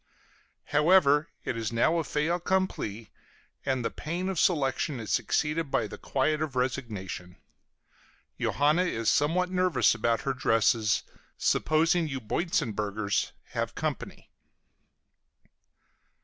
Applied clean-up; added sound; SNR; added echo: none; none; none; none.